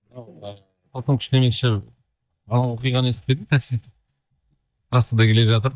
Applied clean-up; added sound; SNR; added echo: neural mask model DeepFilterNet 3.